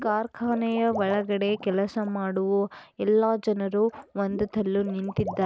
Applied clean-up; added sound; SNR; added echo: none; Water / Liquid; 16 dB; none.